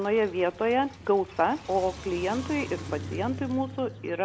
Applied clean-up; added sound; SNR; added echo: none; Car; 13 dB; none.